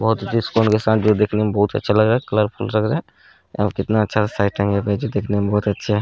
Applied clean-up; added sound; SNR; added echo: none; none; none; none.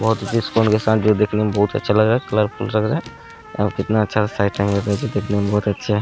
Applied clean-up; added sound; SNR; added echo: none; Trumpet + Car; 19 dB; none.